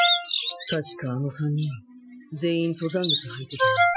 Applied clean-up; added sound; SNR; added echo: classical method Wiener filter.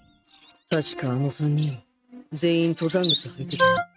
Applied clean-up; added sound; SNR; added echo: neural mask model RNNoise.